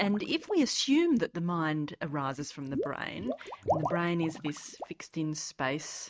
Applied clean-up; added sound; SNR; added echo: neural mask model RNNoise.